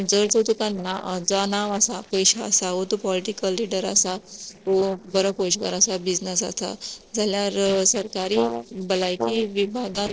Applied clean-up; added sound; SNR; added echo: neural separator model SepFormer DNS4.